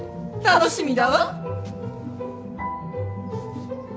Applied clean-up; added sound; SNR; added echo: none; none; none; none.